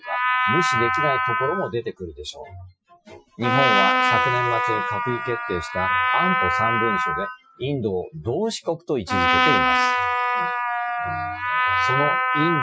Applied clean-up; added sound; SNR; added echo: classical method Wiener filter.